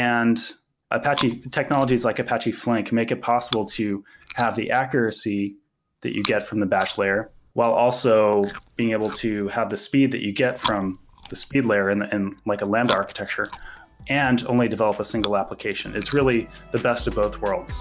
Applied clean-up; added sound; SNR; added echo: none; Chewing, mastication; 17 dB; none.